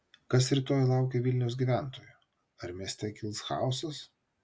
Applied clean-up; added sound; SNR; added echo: none; none; none; none.